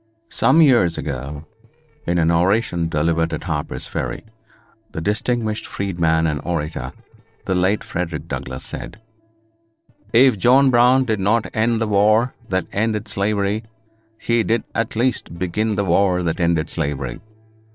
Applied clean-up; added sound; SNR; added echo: neural separator model SepFormer DNS4.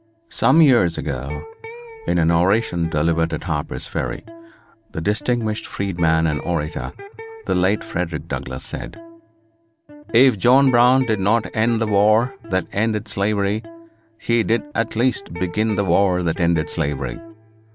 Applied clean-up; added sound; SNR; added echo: none; Electric guitar; 18 dB; none.